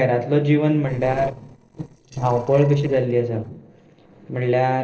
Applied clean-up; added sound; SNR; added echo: neural separator model SepFormer DNS4.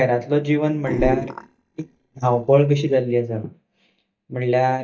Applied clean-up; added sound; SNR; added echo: neural mask model DeepFilterNet 3.